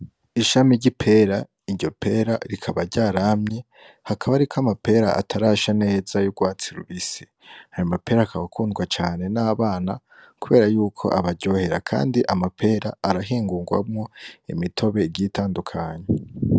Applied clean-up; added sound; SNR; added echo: none; none; none; none.